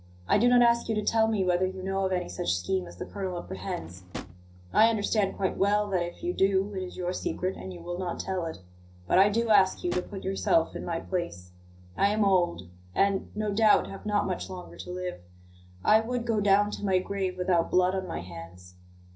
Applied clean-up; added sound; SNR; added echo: none; Drawer open or close; 16 dB; reverberation time 0.5 s.